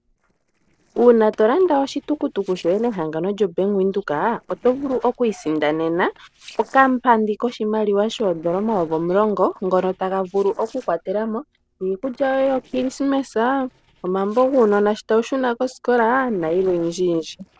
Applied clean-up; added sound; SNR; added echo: neural separator model SepFormer DNS4.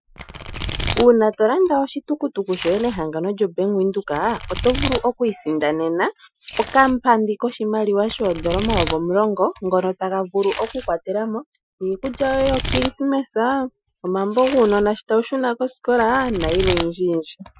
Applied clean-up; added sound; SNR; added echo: classical method Wiener filter.